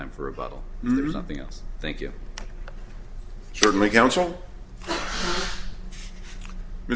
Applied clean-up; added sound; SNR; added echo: none; none; none; none.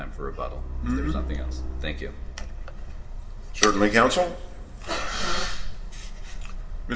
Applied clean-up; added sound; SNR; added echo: none; Truck; 9 dB; reverberation time 1.9 s.